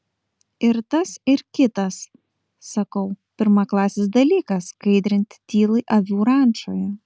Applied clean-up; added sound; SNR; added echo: none; none; none; none.